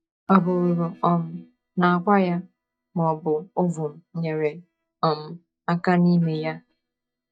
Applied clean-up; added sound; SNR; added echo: neural mask model DeepFilterNet 3.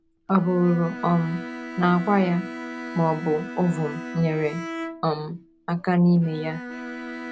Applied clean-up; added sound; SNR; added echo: none; Bowed string instrument + Bowed string instrument; 11 dB; none.